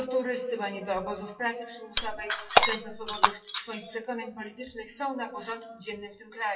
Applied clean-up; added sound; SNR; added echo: classical method WPE with log-MMSE.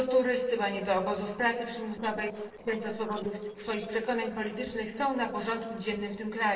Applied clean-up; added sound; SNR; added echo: neural separator model SepFormer DNS4.